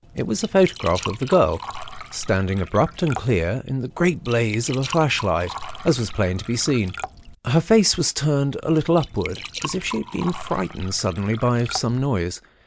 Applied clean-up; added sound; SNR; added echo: none; Liquid; 13 dB; none.